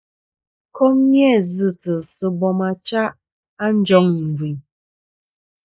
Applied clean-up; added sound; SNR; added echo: neural mask model Resemble Enhance denoiser.